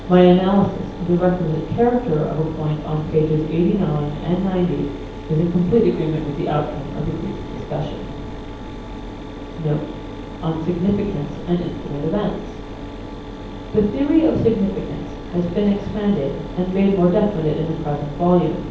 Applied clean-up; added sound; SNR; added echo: none; Mechanisms; 11 dB; reverberation time 0.9 s.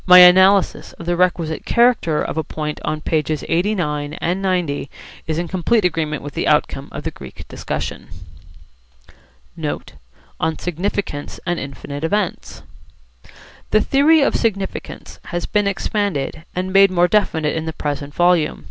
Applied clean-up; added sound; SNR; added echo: none; none; none; none.